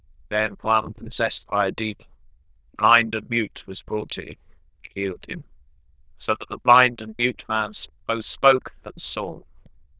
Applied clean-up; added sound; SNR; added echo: neural diffusion model UNIVERSE++.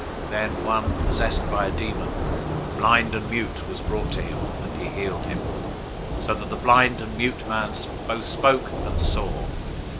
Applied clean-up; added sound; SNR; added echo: none; Thunder / Rain; 1 dB; none.